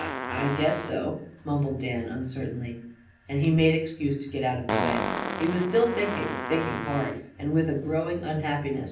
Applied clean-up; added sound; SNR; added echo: none; Fart; 8 dB; reverberation time 0.6 s.